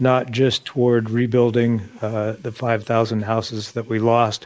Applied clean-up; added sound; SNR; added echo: neural mask model Resemble Enhance denoiser.